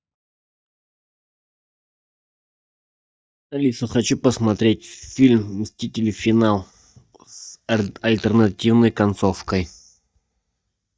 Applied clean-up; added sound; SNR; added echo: neural mask model DeepFilterNet 3.